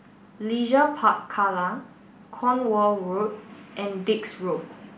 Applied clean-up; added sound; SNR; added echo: none; none; none; none.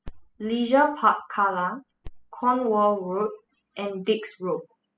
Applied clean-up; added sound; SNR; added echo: classical method spectral subtraction.